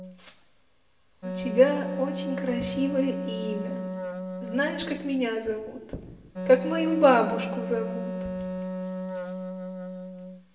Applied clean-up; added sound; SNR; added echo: none; Wind instrument, woodwind instrument; 6 dB; reverberation time 1.2 s.